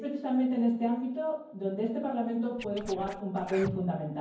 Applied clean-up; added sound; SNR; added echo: none; Scratching (performance technique); 14 dB; reverberation time 0.9 s.